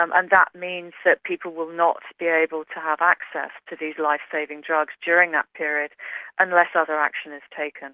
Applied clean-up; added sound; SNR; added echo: none; none; none; none.